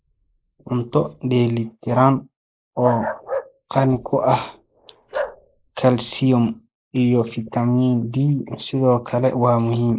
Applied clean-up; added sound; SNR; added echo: neural mask model Resemble Enhance denoiser.